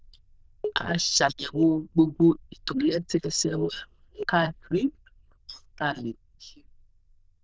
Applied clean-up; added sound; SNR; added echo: neural diffusion model UNIVERSE++.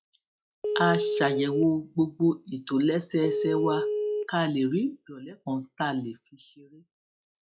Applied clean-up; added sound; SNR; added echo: classical method log-MMSE.